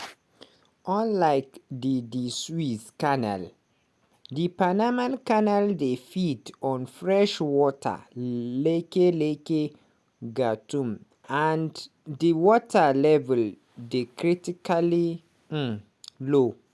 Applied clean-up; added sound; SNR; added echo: none; none; none; none.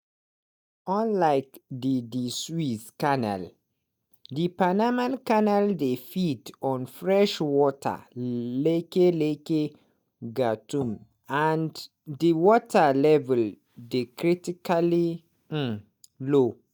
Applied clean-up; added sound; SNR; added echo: neural mask model DeepFilterNet 3.